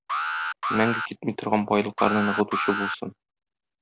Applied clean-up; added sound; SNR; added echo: none; Alarm; 3 dB; none.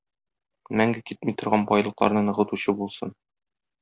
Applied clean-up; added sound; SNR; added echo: none; none; none; none.